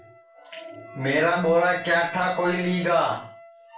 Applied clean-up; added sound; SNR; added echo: none; Wind instrument, woodwind instrument; 17 dB; reverberation time 0.4 s.